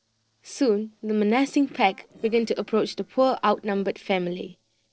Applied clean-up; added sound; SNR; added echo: neural separator model SepFormer DNS4.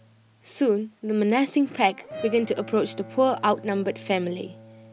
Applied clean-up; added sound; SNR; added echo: none; Brass instrument + Bowed string instrument; 18 dB; none.